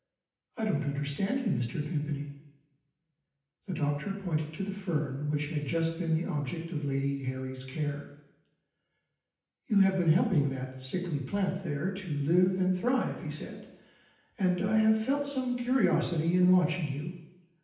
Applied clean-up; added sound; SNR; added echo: none; none; none; reverberation time 0.9 s.